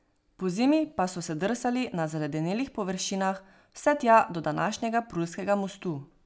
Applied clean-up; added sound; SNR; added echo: none; none; none; none.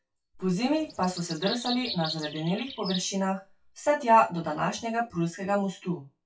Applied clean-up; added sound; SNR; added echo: classical method WPE with log-MMSE.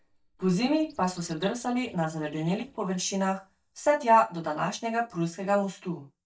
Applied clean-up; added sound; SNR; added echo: neural mask model DeepFilterNet 3.